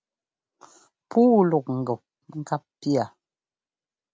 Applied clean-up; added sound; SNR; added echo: none; none; none; none.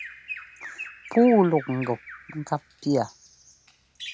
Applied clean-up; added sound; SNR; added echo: none; Bird vocalization, bird call, bird song; 16 dB; none.